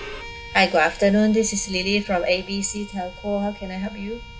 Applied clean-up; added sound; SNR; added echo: none; Bowed string instrument + Wind; 15 dB; none.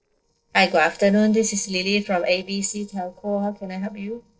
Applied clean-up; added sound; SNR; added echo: neural separator model SepFormer DNS4.